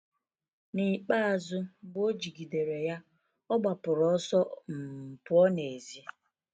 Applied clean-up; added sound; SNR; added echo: none; none; none; none.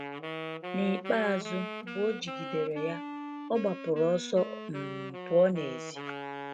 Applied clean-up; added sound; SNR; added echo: none; Wind instrument, woodwind instrument; 8 dB; none.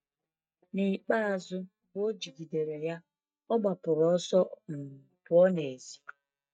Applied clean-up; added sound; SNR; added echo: neural mask model DeepFilterNet 3.